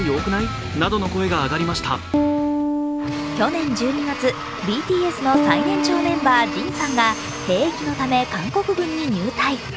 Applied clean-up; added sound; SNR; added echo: none; Piano; 3 dB; none.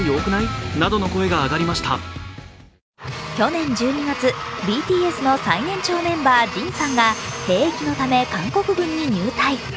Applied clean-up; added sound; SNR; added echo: none; none; none; none.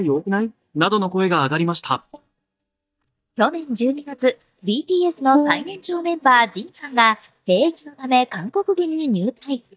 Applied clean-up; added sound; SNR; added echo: neural mask model DeepFilterNet 3.